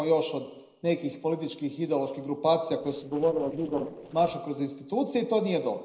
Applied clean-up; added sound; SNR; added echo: neural separator model SepFormer DNS4.